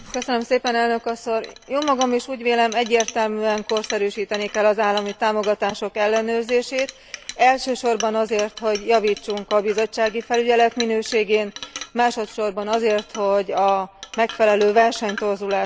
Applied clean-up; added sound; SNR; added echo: none; Chink, clink; 16 dB; none.